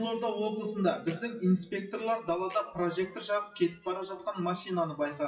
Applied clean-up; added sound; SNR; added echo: classical method WPE with log-MMSE.